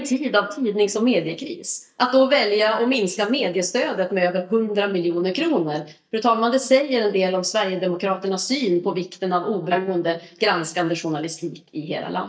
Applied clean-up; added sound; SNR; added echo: neural mask model DeepFilterNet 3.